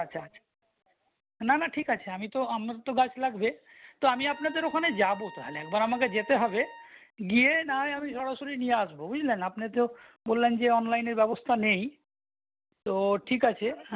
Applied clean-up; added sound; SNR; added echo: none; Trumpet; 18 dB; none.